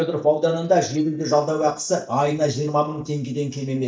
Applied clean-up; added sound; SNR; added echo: neural mask model DeepFilterNet 3.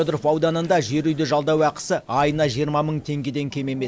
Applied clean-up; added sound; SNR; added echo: none; none; none; none.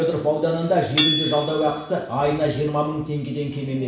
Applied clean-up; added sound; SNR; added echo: none; Hammer / Chink, clink; 5 dB; reverberation time 0.7 s.